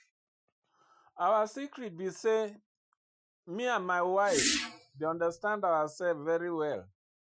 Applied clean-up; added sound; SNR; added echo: classical method Wiener filter.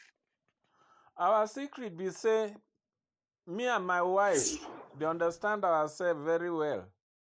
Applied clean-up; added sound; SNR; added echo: neural mask model Resemble Enhance denoiser.